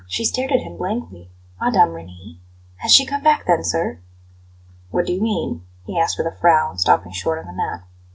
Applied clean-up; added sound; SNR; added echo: none; none; none; none.